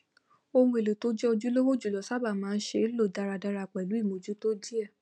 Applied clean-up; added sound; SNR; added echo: none; none; none; none.